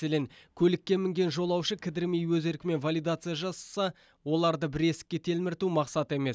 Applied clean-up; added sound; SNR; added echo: none; none; none; none.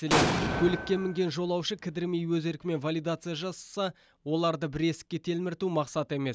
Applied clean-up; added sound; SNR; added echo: none; Explosion; -1 dB; none.